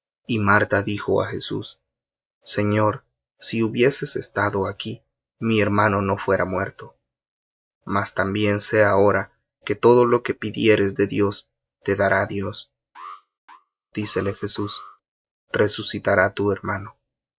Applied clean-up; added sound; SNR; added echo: neural mask model RNNoise.